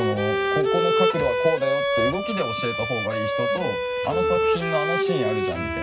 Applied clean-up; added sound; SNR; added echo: none; Bowed string instrument; -4 dB; reverberation time 0.4 s.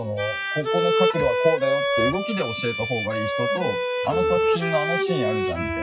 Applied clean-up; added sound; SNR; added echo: classical method WPE with log-MMSE.